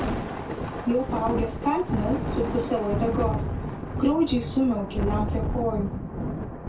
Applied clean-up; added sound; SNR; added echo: none; Thunder; 2 dB; reverberation time 0.2 s.